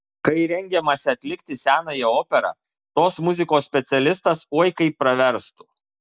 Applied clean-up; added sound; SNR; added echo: none; none; none; none.